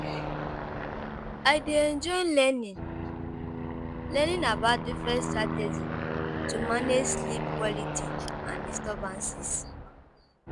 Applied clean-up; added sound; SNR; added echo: none; Aircraft; 3 dB; none.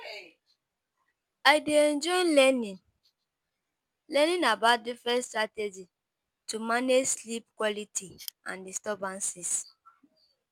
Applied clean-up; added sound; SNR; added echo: none; none; none; none.